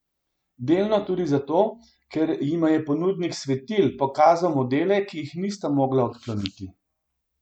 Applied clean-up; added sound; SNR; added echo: none; none; none; none.